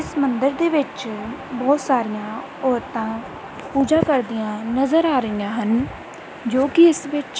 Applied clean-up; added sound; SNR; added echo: none; none; none; none.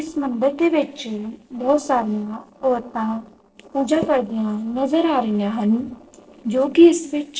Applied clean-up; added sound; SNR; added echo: neural separator model SepFormer DNS4.